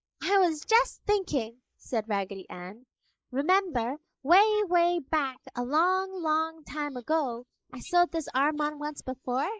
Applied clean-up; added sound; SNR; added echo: neural mask model Resemble Enhance denoiser.